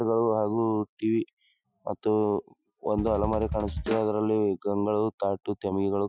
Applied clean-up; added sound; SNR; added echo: classical method Wiener filter.